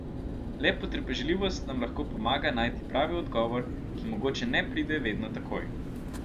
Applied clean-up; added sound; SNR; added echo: none; Mechanical fan; 4 dB; none.